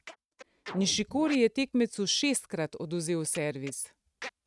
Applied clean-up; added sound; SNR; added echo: neural mask model RNNoise.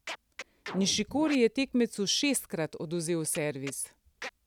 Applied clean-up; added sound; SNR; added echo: none; Scratching (performance technique); 16 dB; none.